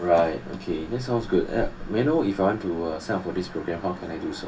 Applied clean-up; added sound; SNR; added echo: none; Cricket / Motor vehicle (road); 14 dB; reverberation time 0.2 s.